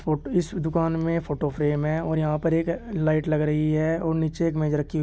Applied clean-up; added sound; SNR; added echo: none; none; none; none.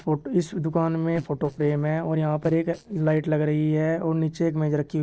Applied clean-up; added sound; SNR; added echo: neural separator model SepFormer DNS4.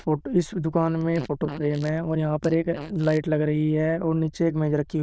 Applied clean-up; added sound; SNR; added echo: neural diffusion model UNIVERSE++.